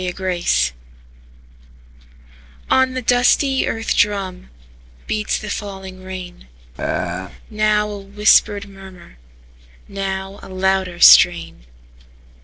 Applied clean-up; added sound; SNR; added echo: neural separator model SepFormer DNS4.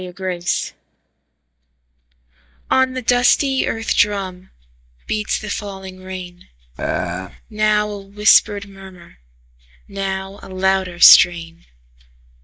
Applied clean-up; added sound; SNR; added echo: neural mask model DeepFilterNet 3.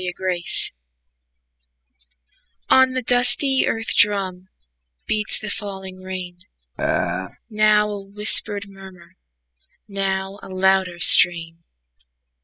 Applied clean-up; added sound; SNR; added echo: classical method spectral subtraction.